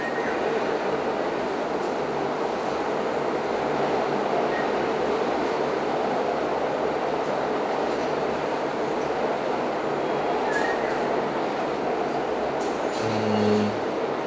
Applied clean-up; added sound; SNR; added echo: none; none; none; none.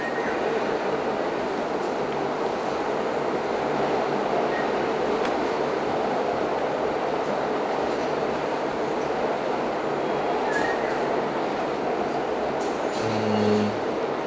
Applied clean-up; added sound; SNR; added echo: none; Run; 19 dB; none.